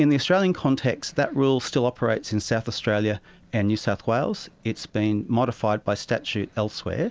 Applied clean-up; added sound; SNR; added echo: none; none; none; none.